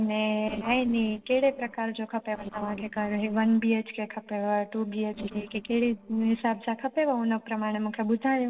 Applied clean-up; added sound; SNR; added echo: neural separator model SepFormer DNS4.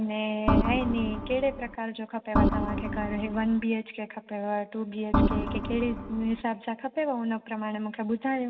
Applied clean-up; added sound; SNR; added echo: none; Organ; -3 dB; reverberation time 0.6 s.